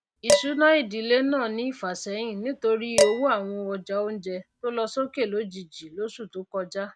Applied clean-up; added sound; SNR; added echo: none; Dishes, pots, and pans; 3 dB; none.